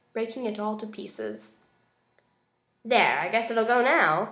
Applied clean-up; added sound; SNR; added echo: none; none; none; none.